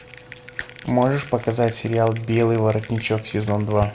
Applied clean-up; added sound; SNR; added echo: none; Bell; 15 dB; none.